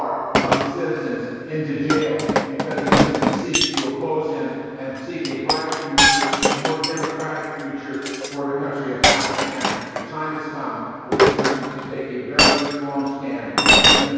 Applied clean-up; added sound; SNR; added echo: none; Chink, clink; -4 dB; reverberation time 2.2 s.